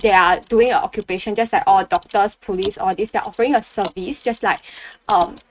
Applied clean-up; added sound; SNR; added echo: neural mask model RNNoise.